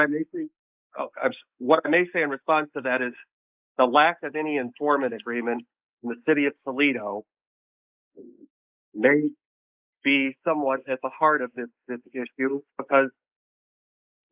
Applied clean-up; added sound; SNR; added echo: neural mask model Resemble Enhance denoiser.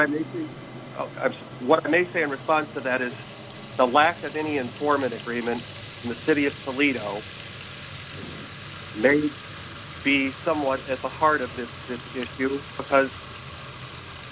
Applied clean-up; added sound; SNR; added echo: none; Fill (with liquid) / Trickle, dribble / Sink (filling or washing); 13 dB; none.